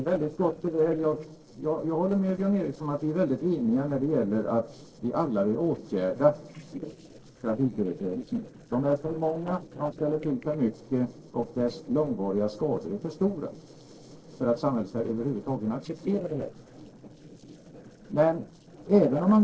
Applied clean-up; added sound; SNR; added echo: neural separator model SepFormer DNS4.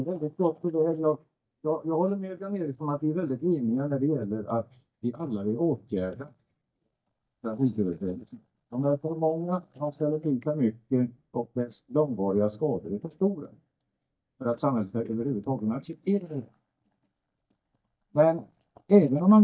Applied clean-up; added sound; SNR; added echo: neural mask model DeepFilterNet 3.